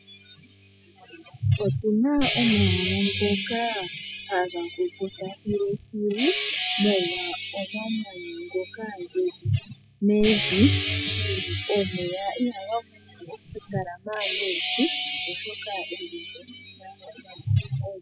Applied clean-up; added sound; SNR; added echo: classical method spectral subtraction.